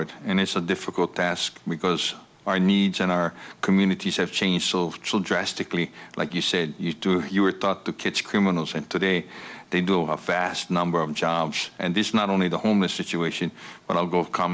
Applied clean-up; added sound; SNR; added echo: none; none; none; none.